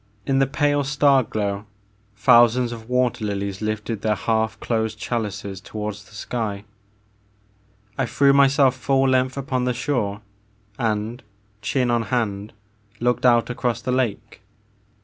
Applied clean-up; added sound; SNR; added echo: none; none; none; none.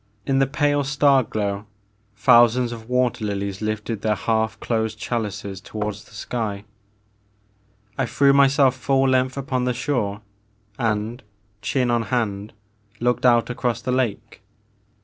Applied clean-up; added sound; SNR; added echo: neural separator model SepFormer DNS4.